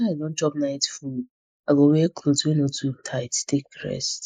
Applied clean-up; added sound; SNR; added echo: neural mask model Resemble Enhance denoiser.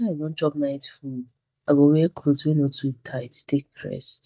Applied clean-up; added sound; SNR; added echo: neural mask model DeepFilterNet 3.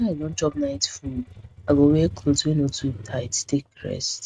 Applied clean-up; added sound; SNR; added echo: neural mask model RNNoise.